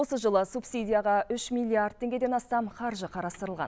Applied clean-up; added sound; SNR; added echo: none; none; none; none.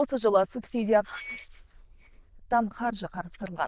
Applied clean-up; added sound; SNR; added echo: neural diffusion model UNIVERSE++.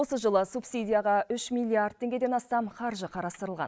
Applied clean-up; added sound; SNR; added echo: neural mask model Resemble Enhance denoiser.